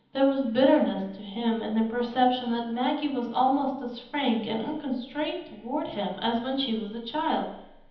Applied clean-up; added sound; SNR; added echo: none; none; none; reverberation time 1.3 s.